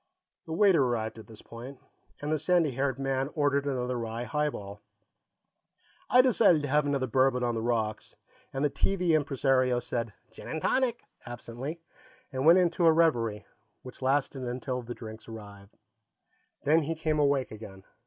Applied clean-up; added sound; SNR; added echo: none; none; none; none.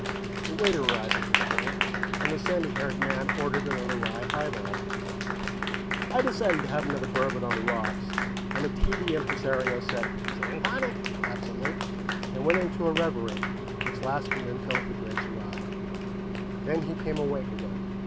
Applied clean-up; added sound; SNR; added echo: none; Applause + Engine; -2 dB; none.